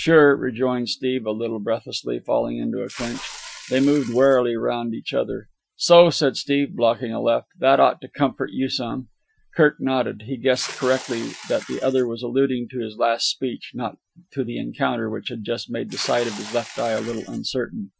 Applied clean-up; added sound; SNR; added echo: classical method Wiener filter.